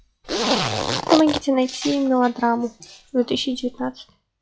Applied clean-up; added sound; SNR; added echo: classical method log-MMSE.